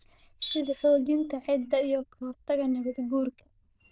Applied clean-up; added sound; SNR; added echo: neural diffusion model UNIVERSE++.